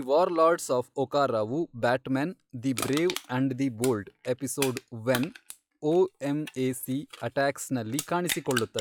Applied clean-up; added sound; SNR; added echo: classical method log-MMSE.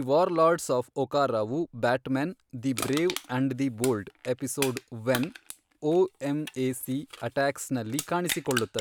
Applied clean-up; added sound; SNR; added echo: none; Crushing; 13 dB; none.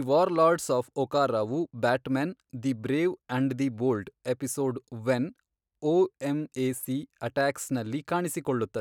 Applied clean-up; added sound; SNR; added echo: none; none; none; none.